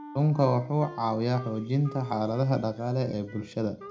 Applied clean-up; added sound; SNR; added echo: none; Wind instrument, woodwind instrument; 18 dB; reverberation time 0.2 s.